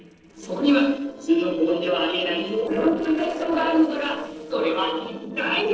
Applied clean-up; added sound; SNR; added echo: neural separator model SepFormer DNS4.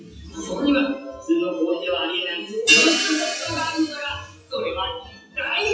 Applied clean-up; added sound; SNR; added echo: classical method WPE with log-MMSE.